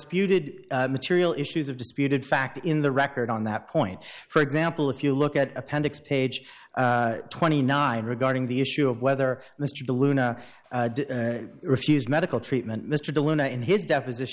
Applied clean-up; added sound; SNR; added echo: none; none; none; none.